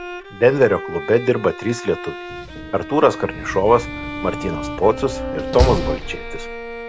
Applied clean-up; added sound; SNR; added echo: none; Bowed string instrument + Slam; 7 dB; none.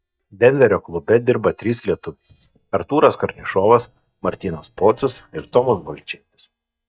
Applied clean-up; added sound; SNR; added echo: neural mask model DeepFilterNet 3.